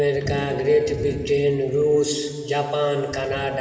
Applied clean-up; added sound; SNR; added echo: none; none; none; reverberation time 2.7 s.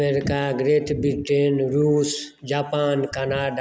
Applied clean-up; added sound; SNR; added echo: none; none; none; none.